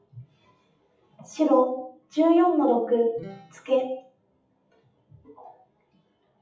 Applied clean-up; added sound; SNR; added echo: classical method WPE with log-MMSE.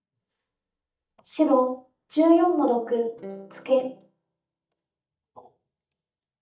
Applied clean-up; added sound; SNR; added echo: neural mask model DeepFilterNet 3.